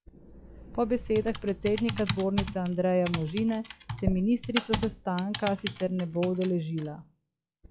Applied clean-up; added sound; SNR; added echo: classical method log-MMSE.